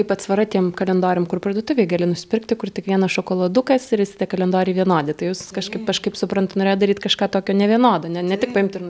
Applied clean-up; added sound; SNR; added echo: none; none; none; none.